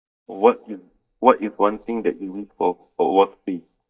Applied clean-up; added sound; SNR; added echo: neural mask model DeepFilterNet 3.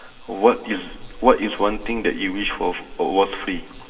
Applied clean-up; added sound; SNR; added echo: none; Rain; 13 dB; reverberation time 1.3 s.